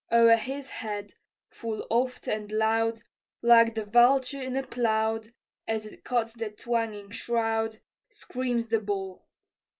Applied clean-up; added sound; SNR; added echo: none; none; none; none.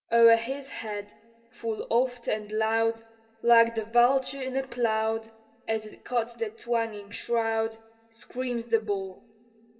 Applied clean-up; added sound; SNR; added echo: none; none; none; reverberation time 2.1 s.